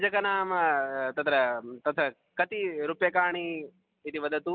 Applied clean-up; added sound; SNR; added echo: none; none; none; none.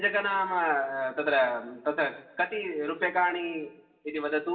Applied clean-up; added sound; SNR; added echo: none; none; none; reverberation time 0.6 s.